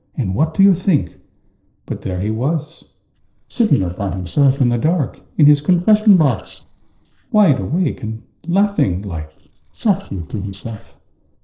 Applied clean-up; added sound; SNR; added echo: neural separator model SepFormer DNS4.